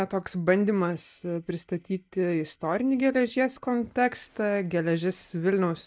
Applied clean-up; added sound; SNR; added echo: neural mask model DeepFilterNet 3.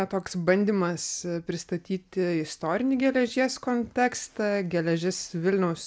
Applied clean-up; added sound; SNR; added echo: none; none; none; none.